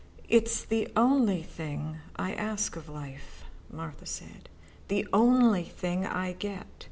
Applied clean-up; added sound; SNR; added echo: none; none; none; none.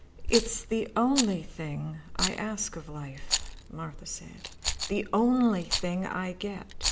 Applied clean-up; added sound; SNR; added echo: none; Rattle; 5 dB; none.